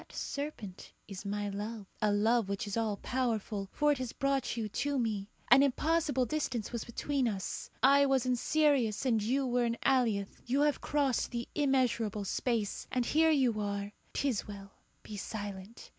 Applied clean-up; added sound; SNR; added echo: none; none; none; none.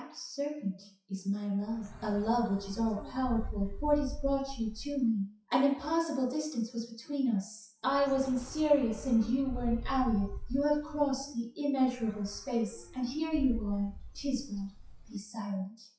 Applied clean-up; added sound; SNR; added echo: classical method WPE with log-MMSE.